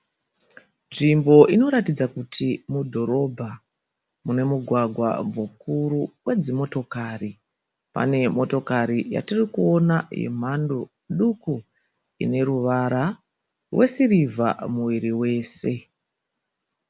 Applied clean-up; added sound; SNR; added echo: none; none; none; none.